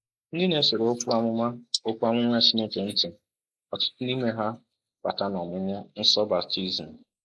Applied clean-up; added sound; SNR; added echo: neural mask model Resemble Enhance denoiser.